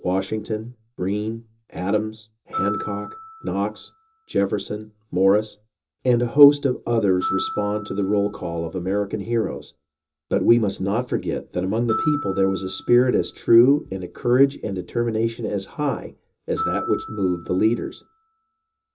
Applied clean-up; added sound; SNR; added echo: none; Glockenspiel; 14 dB; reverberation time 0.2 s.